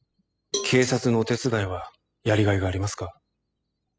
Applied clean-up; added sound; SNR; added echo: classical method spectral subtraction.